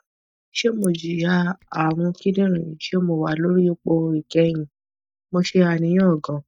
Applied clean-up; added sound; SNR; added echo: neural mask model DeepFilterNet 3.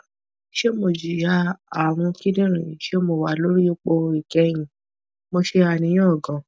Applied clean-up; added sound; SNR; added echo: none; none; none; none.